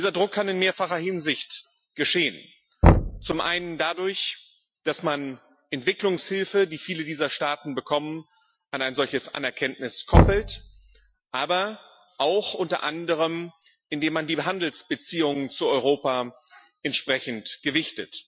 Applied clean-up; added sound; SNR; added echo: classical method Wiener filter.